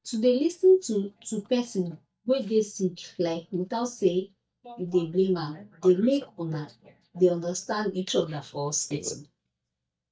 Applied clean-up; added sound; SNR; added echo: neural mask model DeepFilterNet 3.